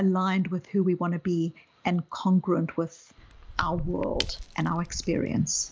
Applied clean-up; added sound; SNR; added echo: none; Shatter / Crushing; 11 dB; none.